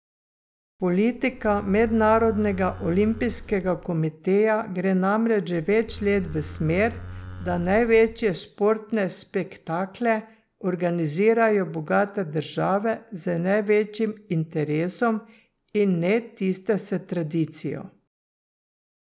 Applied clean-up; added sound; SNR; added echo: none; Livestock, farm animals, working animals; 13 dB; none.